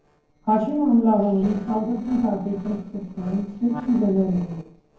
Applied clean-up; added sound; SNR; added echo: neural separator model SepFormer DNS4.